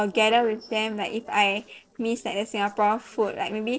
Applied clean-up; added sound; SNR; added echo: neural separator model SepFormer DNS4.